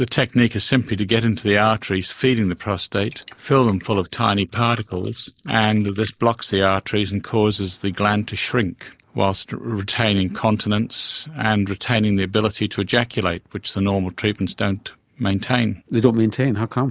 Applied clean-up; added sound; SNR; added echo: neural mask model Resemble Enhance denoiser.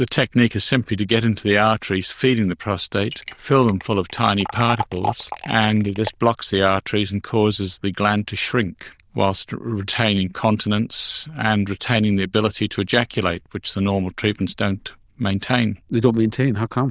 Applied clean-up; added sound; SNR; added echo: neural diffusion model UNIVERSE++.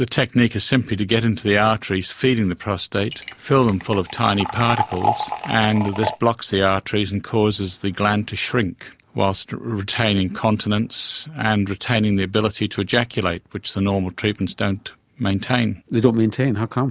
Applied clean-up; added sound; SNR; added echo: none; Liquid; 7 dB; none.